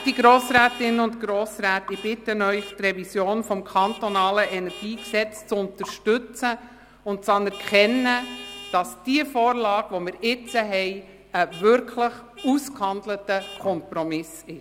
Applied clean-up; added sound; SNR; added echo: none; Vehicle horn, car horn, honking; 20 dB; none.